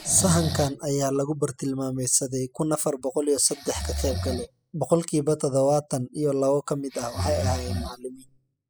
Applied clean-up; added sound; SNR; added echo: classical method spectral subtraction.